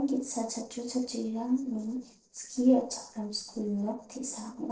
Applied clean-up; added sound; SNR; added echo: neural separator model SepFormer DNS4.